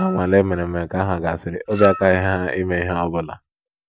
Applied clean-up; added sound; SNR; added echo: none; Chink, clink; 14 dB; none.